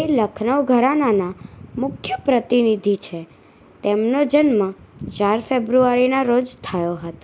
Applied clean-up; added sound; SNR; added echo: none; none; none; none.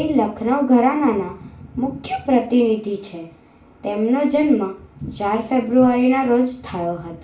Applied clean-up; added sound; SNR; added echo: none; none; none; reverberation time 0.4 s.